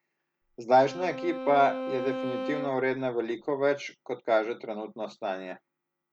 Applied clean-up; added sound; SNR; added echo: none; Bowed string instrument; 7 dB; none.